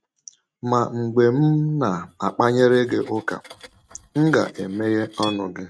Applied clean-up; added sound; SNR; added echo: neural mask model RNNoise.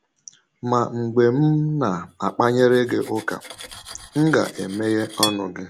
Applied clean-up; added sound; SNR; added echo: none; Cutlery, silverware; 15 dB; none.